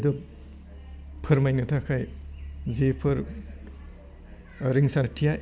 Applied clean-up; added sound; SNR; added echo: none; none; none; none.